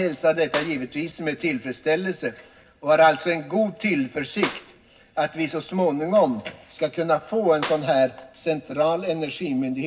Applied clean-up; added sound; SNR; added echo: none; Clapping; 16 dB; reverberation time 0.4 s.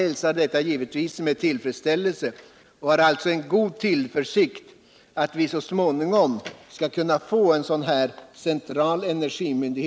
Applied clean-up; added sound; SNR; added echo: none; none; none; none.